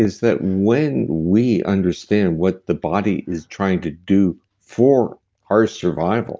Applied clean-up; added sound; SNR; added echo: none; none; none; none.